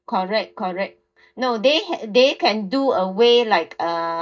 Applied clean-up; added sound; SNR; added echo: neural mask model DeepFilterNet 3.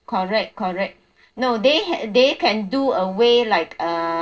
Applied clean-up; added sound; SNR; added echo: neural separator model SepFormer DNS4.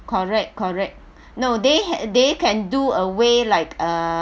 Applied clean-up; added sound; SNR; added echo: none; none; none; none.